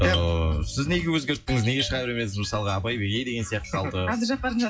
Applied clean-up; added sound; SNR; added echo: classical method WPE with log-MMSE.